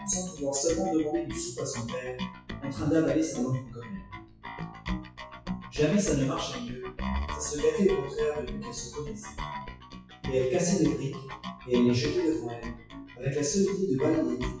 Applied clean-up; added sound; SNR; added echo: classical method WPE with log-MMSE.